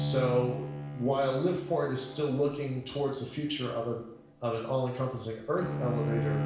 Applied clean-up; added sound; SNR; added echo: none; Bowed string instrument; 6 dB; reverberation time 0.7 s.